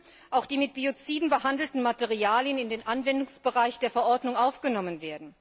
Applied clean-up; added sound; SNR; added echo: none; none; none; none.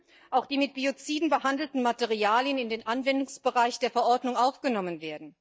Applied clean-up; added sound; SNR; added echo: neural mask model DeepFilterNet 3.